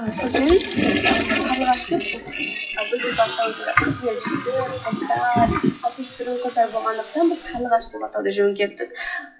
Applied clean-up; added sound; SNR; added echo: classical method WPE with log-MMSE.